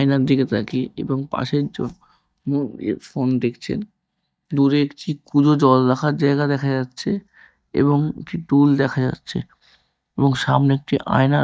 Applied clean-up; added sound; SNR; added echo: neural mask model DeepFilterNet 3.